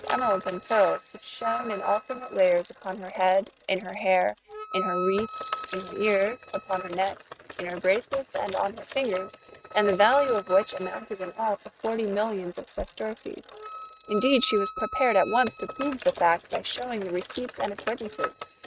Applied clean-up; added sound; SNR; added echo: neural mask model RNNoise.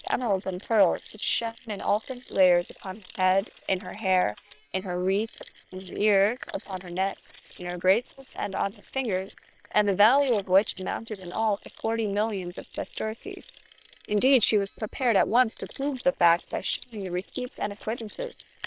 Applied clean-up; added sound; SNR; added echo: neural separator model SepFormer WHAM!.